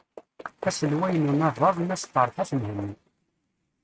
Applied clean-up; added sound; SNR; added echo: neural mask model RNNoise.